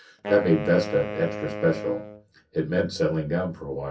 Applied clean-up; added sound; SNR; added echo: none; Wind instrument, woodwind instrument; 10 dB; reverberation time 0.3 s.